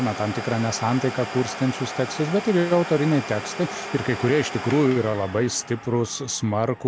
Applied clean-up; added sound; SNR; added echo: none; Domestic sounds, home sounds; 11 dB; none.